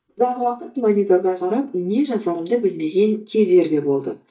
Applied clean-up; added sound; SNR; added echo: neural mask model DeepFilterNet 3.